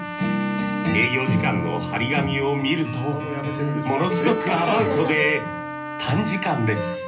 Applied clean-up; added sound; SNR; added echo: none; Trumpet; 9 dB; reverberation time 0.3 s.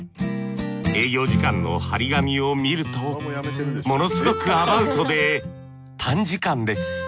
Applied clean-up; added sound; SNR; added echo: none; none; none; none.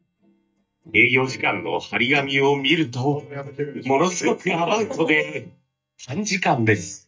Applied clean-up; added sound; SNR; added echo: neural mask model DeepFilterNet 3.